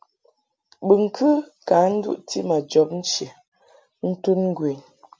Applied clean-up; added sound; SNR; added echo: none; none; none; none.